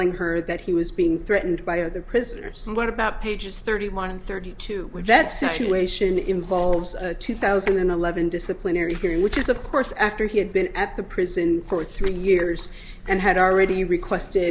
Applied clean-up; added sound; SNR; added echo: none; none; none; none.